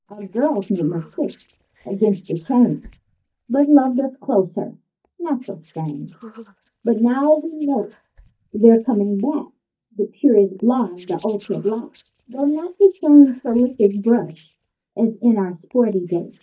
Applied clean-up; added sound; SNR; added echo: neural mask model DeepFilterNet 3.